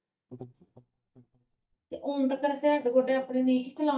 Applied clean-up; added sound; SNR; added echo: neural mask model DeepFilterNet 3.